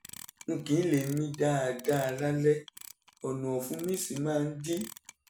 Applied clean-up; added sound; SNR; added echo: none; Clock; 20 dB; none.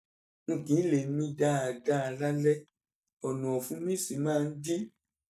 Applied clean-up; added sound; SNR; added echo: neural mask model DeepFilterNet 3.